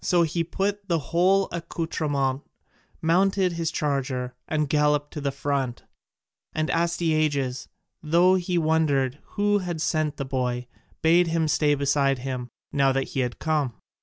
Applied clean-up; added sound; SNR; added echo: none; none; none; none.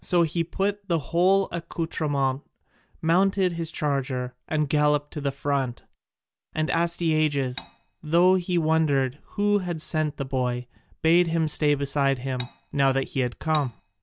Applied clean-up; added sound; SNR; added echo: none; Cutlery, silverware; 15 dB; none.